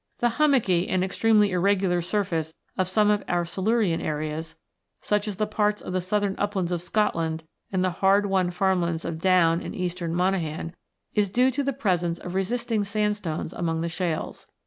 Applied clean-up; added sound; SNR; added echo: none; none; none; none.